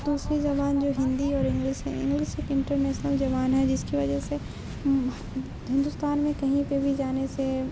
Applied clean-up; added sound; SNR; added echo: none; Waves, surf; 8 dB; none.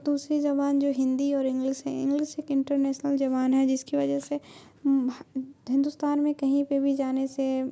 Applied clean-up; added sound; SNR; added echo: none; none; none; none.